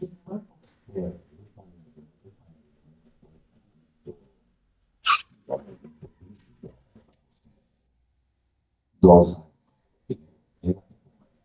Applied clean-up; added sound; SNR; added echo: neural mask model DeepFilterNet 3.